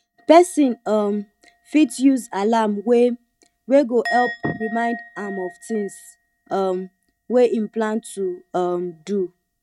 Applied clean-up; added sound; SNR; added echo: neural mask model RNNoise.